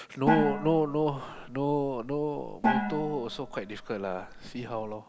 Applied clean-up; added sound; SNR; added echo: none; Gong; 3 dB; none.